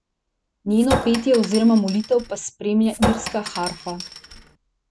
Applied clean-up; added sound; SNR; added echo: none; Chink, clink; 7 dB; none.